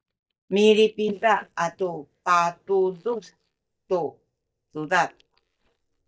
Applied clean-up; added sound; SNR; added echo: neural mask model DeepFilterNet 3.